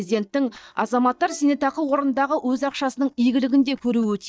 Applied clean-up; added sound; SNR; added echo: neural mask model DeepFilterNet 3.